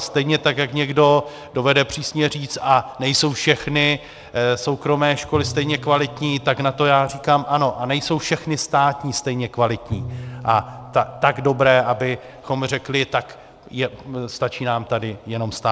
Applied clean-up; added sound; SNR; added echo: none; Bowed string instrument; 15 dB; none.